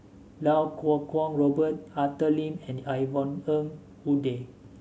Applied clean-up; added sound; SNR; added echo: none; none; none; none.